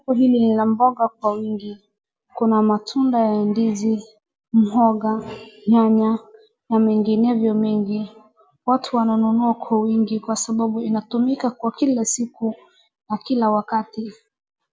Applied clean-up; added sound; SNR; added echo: none; none; none; none.